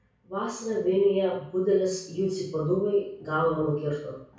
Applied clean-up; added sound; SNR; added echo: none; none; none; reverberation time 0.6 s.